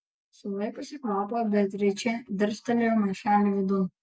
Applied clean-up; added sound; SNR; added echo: none; none; none; none.